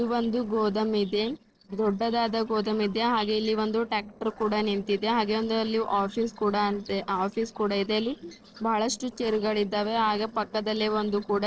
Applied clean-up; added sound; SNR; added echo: neural separator model SepFormer DNS4.